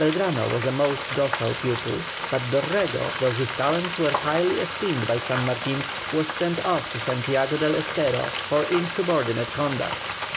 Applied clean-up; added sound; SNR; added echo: none; Frying (food); 6 dB; none.